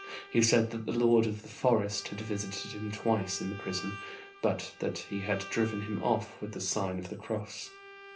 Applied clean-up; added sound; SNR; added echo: none; Bowed string instrument; 17 dB; reverberation time 0.3 s.